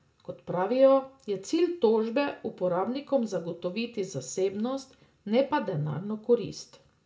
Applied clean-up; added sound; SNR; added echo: none; none; none; reverberation time 0.3 s.